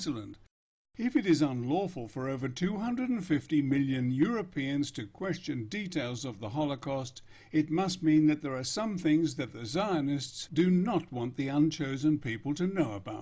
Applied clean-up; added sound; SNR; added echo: none; none; none; none.